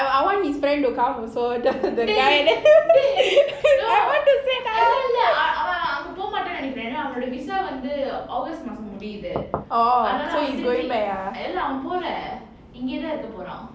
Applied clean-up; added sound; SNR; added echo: none; Knock / Wood; 9 dB; none.